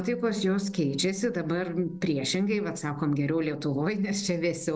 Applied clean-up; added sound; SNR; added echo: none; Musical instrument; 17 dB; none.